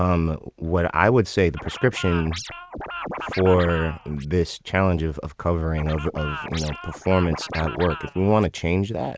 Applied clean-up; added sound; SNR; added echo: neural mask model RNNoise.